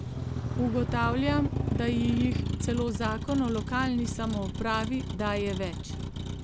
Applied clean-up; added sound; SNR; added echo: none; Motor vehicle (road); 2 dB; none.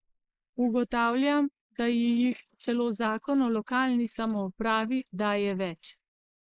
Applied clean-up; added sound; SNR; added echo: neural mask model Resemble Enhance denoiser.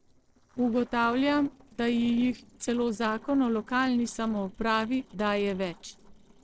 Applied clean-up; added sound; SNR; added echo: neural separator model SepFormer DNS4.